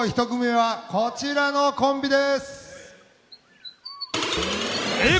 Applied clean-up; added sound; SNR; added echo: none; Bird; 18 dB; none.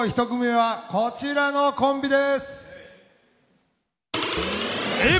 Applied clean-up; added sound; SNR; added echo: none; none; none; none.